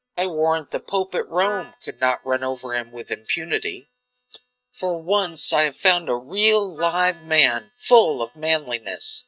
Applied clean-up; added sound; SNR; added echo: neural mask model DeepFilterNet 3.